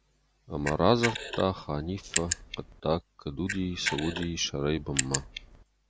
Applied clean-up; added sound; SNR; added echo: none; Camera; 5 dB; none.